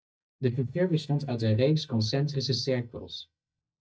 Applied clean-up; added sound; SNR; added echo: neural mask model DeepFilterNet 3.